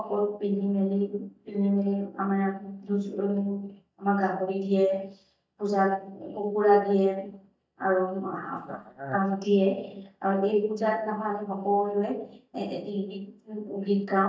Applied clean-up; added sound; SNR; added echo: neural mask model DeepFilterNet 3.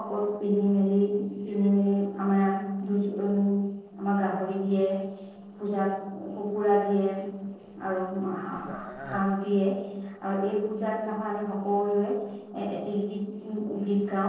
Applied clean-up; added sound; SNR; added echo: neural separator model SepFormer DNS4.